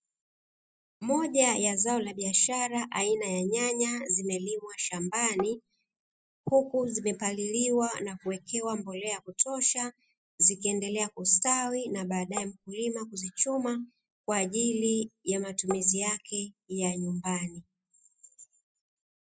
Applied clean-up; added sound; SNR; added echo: classical method spectral subtraction.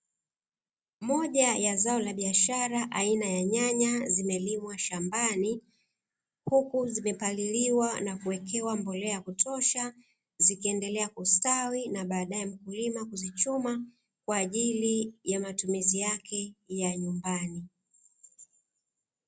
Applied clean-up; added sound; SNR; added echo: none; none; none; none.